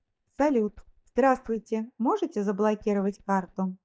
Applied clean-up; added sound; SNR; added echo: neural mask model DeepFilterNet 3.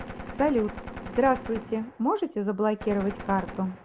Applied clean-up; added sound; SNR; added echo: none; Gunshot, gunfire; 12 dB; none.